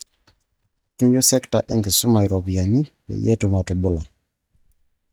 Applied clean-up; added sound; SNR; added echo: neural mask model DeepFilterNet 3.